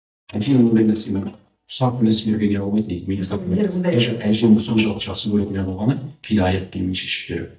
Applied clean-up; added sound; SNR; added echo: neural mask model DeepFilterNet 3.